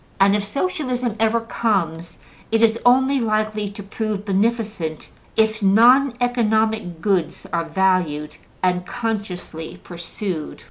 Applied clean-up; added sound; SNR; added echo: none; none; none; none.